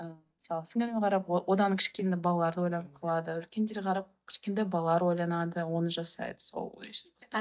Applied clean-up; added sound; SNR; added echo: neural mask model DeepFilterNet 3.